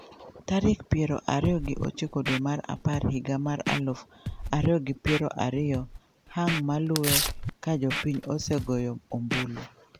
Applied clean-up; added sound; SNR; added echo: none; Scratching (performance technique) + Tearing; 6 dB; none.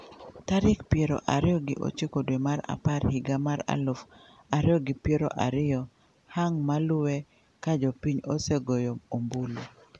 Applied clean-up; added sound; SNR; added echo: none; none; none; none.